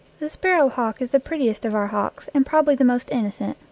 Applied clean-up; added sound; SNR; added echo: none; none; none; none.